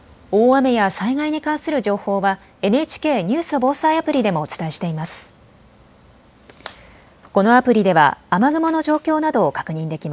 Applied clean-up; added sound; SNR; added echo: none; none; none; none.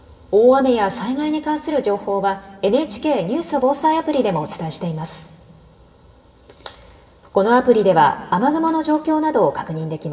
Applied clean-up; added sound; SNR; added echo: none; none; none; reverberation time 1.5 s.